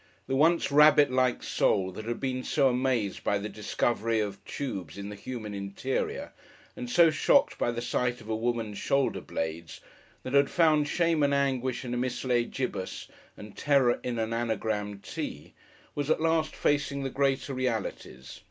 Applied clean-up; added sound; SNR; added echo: none; none; none; none.